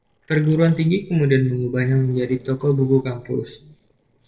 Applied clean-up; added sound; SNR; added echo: neural separator model SepFormer DNS4.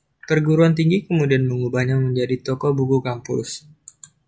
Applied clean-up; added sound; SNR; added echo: none; none; none; none.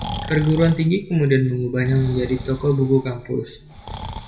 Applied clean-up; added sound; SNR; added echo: none; Breathing; 13 dB; reverberation time 0.6 s.